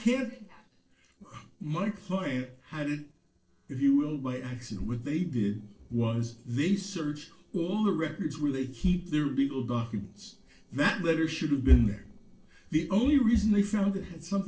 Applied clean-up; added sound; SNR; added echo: neural separator model SepFormer DNS4.